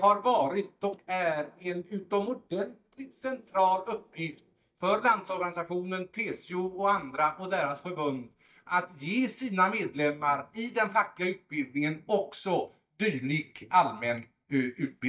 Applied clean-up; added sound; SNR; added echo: neural mask model DeepFilterNet 3.